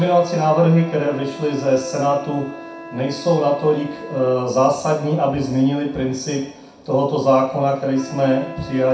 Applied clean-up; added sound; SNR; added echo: none; Wind instrument, woodwind instrument; 18 dB; reverberation time 0.6 s.